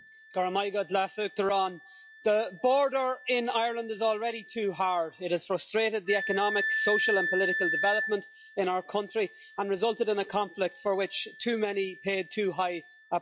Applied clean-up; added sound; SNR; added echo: classical method log-MMSE.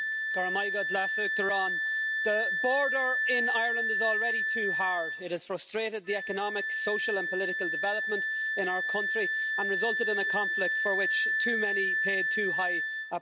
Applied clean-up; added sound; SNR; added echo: none; Wind instrument, woodwind instrument; -4 dB; none.